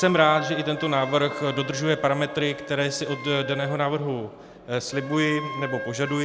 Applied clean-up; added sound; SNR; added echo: none; Wind instrument, woodwind instrument; 11 dB; none.